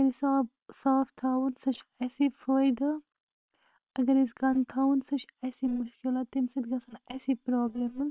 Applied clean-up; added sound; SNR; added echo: neural separator model SepFormer WHAM!.